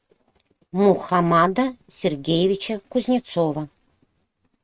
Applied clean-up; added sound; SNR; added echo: neural mask model RNNoise.